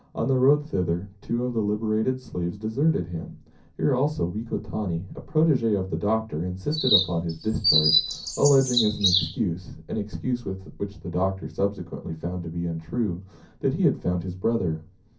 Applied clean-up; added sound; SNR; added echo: none; Chirp, tweet; 0 dB; reverberation time 0.3 s.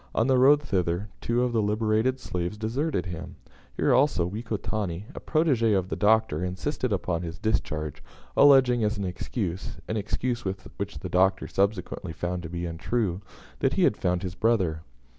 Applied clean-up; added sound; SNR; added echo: none; none; none; none.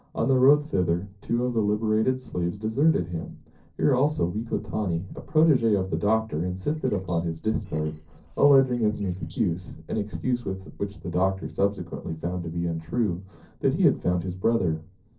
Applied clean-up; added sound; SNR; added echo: neural separator model SepFormer DNS4.